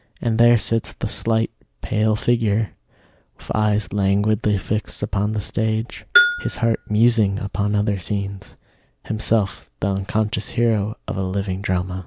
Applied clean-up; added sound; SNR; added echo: none; Bell; 3 dB; none.